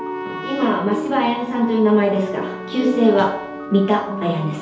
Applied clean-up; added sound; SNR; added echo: none; Trumpet; 18 dB; reverberation time 2.2 s.